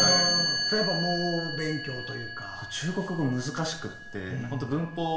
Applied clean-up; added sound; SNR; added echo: none; Chime; 1 dB; reverberation time 1.2 s.